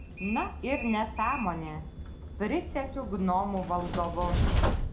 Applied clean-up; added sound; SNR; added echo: none; Train; 1 dB; reverberation time 0.3 s.